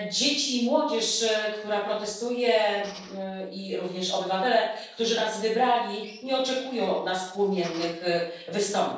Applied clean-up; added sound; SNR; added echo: neural separator model SepFormer DNS4.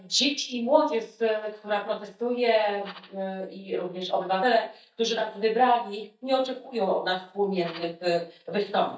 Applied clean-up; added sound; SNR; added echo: neural mask model DeepFilterNet 3.